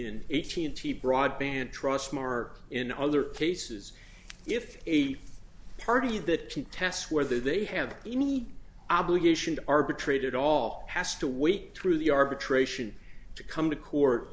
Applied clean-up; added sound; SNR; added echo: none; none; none; none.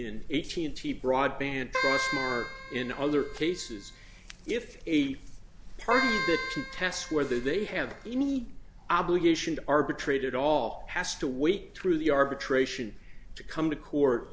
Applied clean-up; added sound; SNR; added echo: none; Keyboard (musical); 5 dB; none.